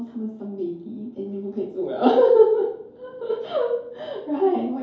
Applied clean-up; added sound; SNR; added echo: none; none; none; reverberation time 2.4 s.